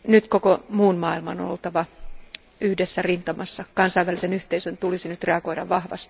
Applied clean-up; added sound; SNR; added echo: none; none; none; none.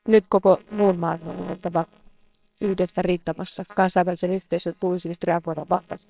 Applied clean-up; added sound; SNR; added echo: neural separator model SepFormer WHAMR!.